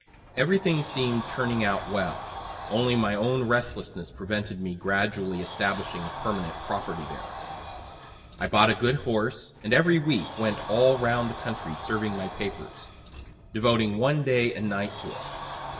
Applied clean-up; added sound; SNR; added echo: none; Sliding door; 11 dB; reverberation time 2.0 s.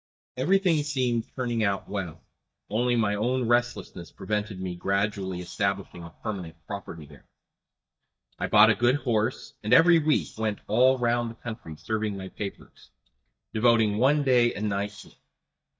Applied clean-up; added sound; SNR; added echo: neural mask model DeepFilterNet 3.